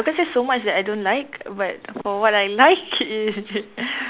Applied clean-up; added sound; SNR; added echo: none; none; none; none.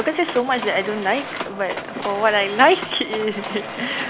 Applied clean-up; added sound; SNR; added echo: none; Mechanisms; 10 dB; none.